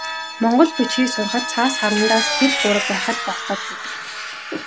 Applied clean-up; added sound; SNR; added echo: none; Vehicle; 4 dB; none.